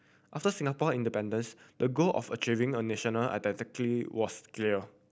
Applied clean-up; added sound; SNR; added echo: none; none; none; none.